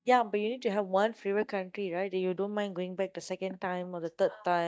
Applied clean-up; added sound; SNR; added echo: neural mask model DeepFilterNet 3.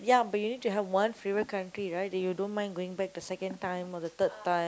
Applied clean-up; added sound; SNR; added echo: none; none; none; none.